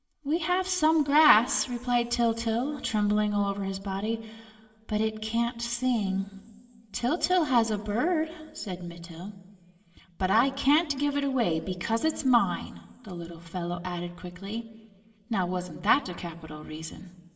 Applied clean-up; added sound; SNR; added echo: none; none; none; reverberation time 2.0 s.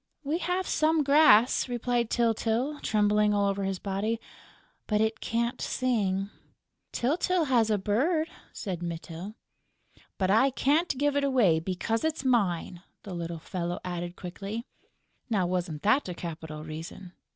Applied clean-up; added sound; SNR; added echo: none; none; none; none.